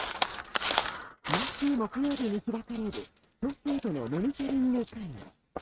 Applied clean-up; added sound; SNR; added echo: neural mask model RNNoise.